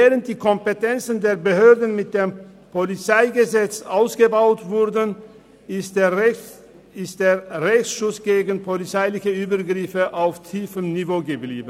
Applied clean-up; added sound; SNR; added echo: none; none; none; none.